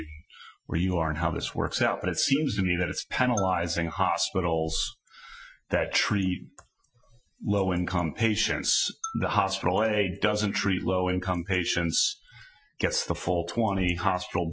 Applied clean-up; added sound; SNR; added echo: classical method Wiener filter.